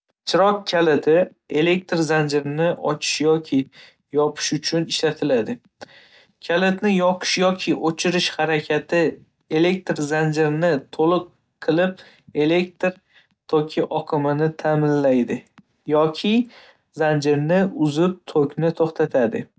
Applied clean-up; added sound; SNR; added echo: none; none; none; none.